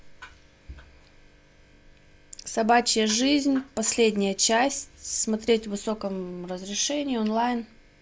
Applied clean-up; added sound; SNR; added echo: none; none; none; none.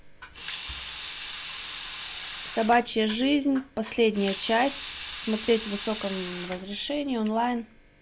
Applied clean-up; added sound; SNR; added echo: none; Sink (filling or washing) / Water tap, faucet; 4 dB; none.